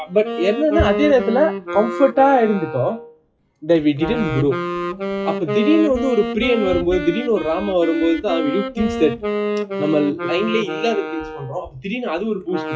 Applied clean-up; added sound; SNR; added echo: classical method WPE with log-MMSE.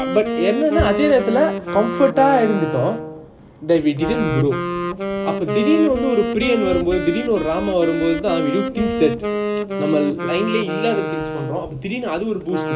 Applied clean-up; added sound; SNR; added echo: none; Wind instrument, woodwind instrument; 5 dB; reverberation time 1.3 s.